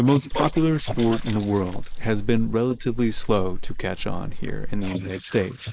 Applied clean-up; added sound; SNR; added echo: neural mask model Resemble Enhance denoiser.